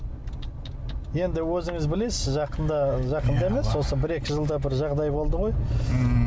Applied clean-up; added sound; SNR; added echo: none; none; none; none.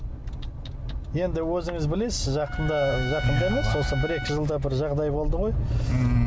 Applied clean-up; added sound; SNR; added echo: none; Trumpet; 12 dB; none.